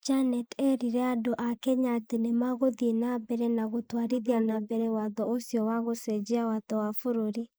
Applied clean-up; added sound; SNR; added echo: neural mask model Resemble Enhance denoiser.